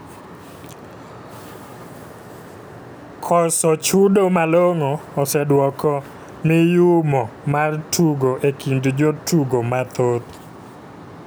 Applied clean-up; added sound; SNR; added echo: none; none; none; none.